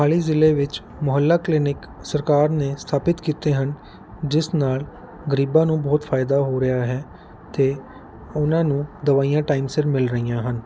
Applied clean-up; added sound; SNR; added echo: none; none; none; none.